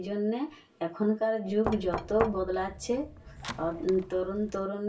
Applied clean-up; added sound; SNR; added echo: none; Knock; 8 dB; reverberation time 0.2 s.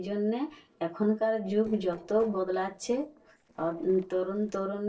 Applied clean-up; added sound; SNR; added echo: neural separator model SepFormer DNS4.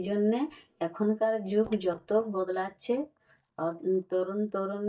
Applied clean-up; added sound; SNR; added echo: neural mask model DeepFilterNet 3.